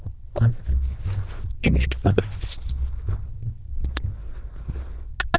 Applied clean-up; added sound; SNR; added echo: neural diffusion model UNIVERSE++.